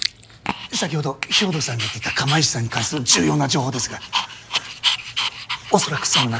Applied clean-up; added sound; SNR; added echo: none; Dog; 4 dB; none.